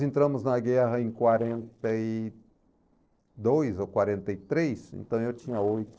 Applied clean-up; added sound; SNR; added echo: neural separator model SepFormer DNS4.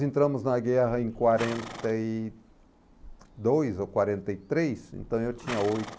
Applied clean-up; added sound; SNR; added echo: none; Livestock, farm animals, working animals; 16 dB; none.